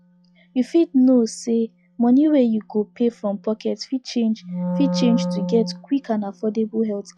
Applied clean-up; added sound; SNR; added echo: classical method log-MMSE.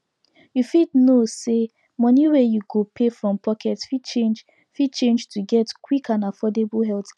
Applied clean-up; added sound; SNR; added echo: none; none; none; none.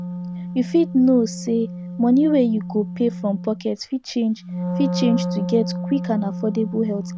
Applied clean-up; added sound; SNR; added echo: none; Wind instrument, woodwind instrument; 7 dB; none.